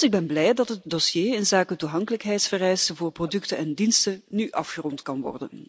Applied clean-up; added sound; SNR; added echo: none; none; none; none.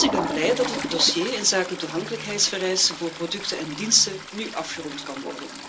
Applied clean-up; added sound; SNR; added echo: none; Toilet flush; 8 dB; reverberation time 0.2 s.